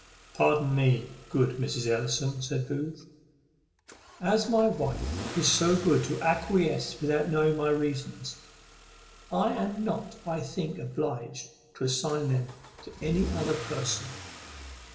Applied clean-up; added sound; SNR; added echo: none; Engine starting / Accelerating, revving, vroom / Car; 14 dB; reverberation time 1.1 s.